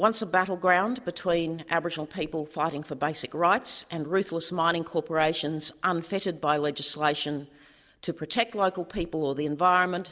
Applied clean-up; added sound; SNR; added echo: none; none; none; none.